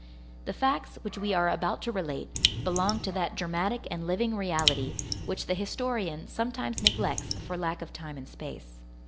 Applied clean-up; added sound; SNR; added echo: none; Raindrop; 0 dB; none.